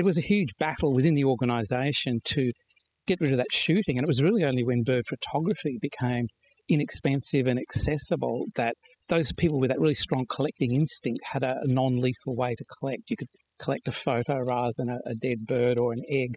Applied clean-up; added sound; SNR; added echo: classical method spectral subtraction.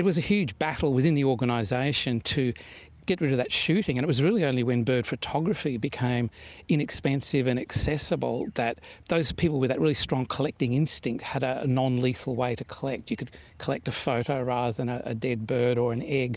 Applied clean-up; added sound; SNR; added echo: none; none; none; none.